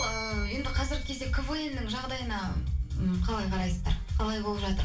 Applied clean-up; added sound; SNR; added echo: none; Bell; 16 dB; reverberation time 0.3 s.